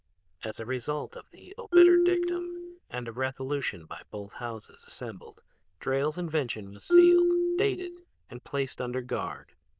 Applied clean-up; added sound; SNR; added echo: neural diffusion model UNIVERSE++.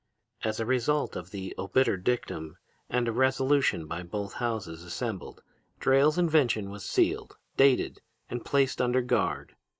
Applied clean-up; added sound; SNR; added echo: neural mask model Resemble Enhance denoiser.